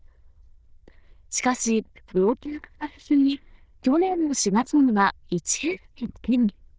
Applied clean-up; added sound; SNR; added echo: neural diffusion model UNIVERSE++.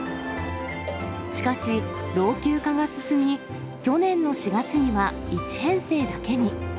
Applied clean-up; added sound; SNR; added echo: none; Cowbell; 19 dB; none.